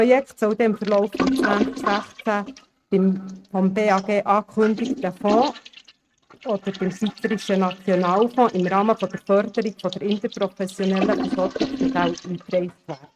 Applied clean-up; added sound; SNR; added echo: neural mask model RNNoise.